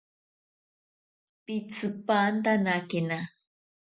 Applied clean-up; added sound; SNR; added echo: none; none; none; none.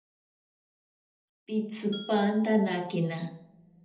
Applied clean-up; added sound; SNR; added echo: none; Glass; 18 dB; reverberation time 0.9 s.